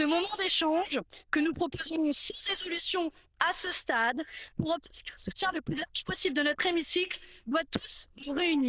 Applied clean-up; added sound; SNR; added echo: neural diffusion model UNIVERSE++.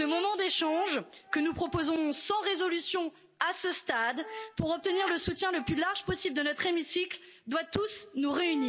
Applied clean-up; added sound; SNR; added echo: none; Brass instrument; 19 dB; none.